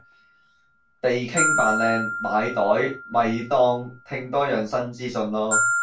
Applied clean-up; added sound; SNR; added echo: none; Glockenspiel; 4 dB; reverberation time 0.2 s.